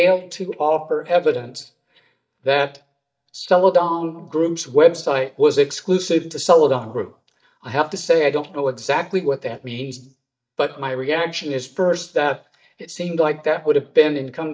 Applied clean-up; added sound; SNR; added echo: neural mask model DeepFilterNet 3.